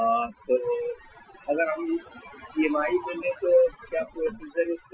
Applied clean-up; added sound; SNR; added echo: classical method Wiener filter.